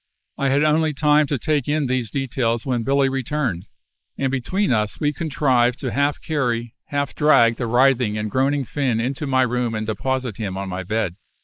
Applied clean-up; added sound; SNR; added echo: neural mask model Resemble Enhance denoiser.